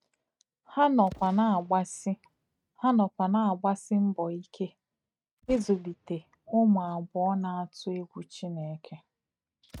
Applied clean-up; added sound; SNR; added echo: neural mask model RNNoise.